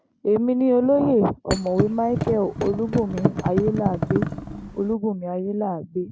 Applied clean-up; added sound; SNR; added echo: none; Thump, thud; 4 dB; none.